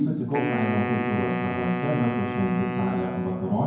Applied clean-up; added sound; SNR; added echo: none; Wind instrument, woodwind instrument; 4 dB; reverberation time 0.9 s.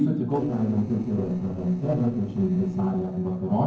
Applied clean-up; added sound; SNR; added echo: neural separator model SepFormer DNS4.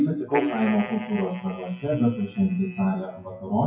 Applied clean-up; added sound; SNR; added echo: classical method WPE with log-MMSE.